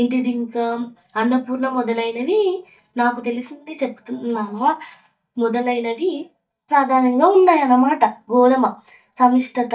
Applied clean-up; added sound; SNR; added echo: neural mask model DeepFilterNet 3.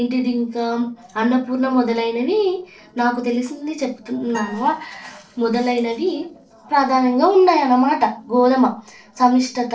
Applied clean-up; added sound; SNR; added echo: neural separator model SepFormer DNS4.